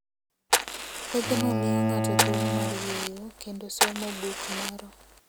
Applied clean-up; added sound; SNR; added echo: none; Bowed string instrument + Fire; -5 dB; none.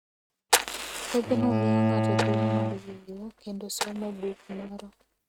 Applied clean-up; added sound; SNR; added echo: neural mask model RNNoise.